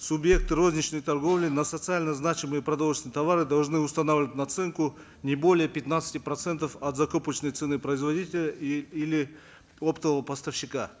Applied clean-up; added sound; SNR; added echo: none; Bass drum; 6 dB; none.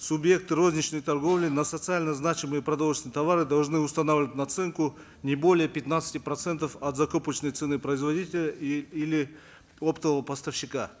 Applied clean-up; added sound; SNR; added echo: none; none; none; none.